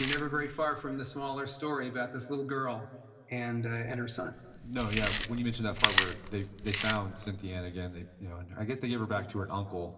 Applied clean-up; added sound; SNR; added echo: none; Chewing, mastication; 2 dB; reverberation time 1.8 s.